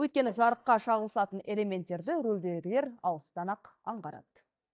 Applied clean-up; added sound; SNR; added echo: neural mask model DeepFilterNet 3.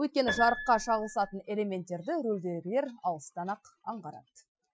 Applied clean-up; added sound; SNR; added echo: classical method Wiener filter.